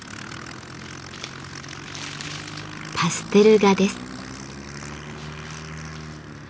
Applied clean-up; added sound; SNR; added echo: none; Aircraft; 11 dB; none.